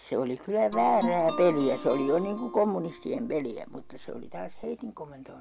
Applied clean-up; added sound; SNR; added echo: none; Guitar; 10 dB; none.